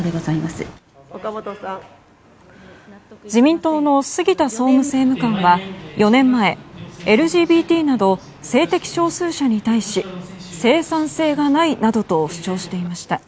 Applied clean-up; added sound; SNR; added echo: none; none; none; none.